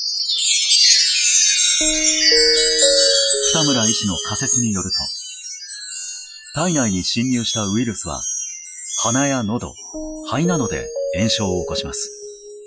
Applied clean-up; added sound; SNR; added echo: classical method Wiener filter.